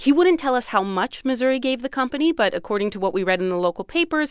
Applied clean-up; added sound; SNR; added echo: none; none; none; none.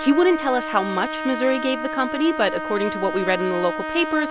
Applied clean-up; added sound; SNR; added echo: none; Trumpet; 6 dB; none.